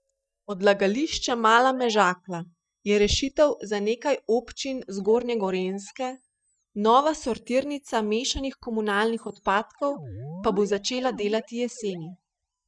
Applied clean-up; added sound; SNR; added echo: neural mask model DeepFilterNet 3.